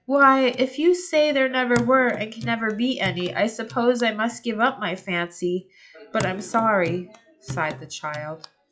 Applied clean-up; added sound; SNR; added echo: classical method log-MMSE.